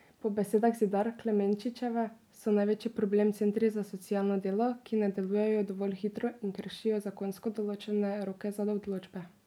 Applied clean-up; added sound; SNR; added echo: none; none; none; none.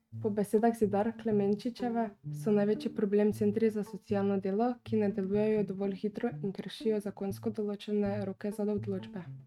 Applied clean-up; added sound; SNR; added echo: neural mask model RNNoise.